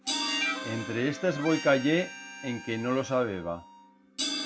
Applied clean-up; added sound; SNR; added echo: none; Crash cymbal + Harmonica; 6 dB; none.